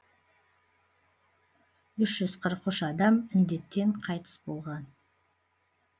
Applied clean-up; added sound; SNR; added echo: none; none; none; none.